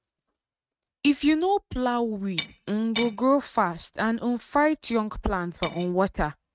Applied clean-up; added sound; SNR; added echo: neural mask model RNNoise.